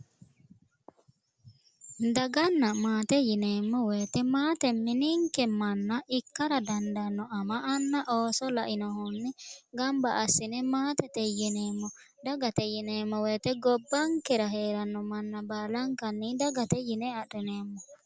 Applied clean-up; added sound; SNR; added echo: none; none; none; none.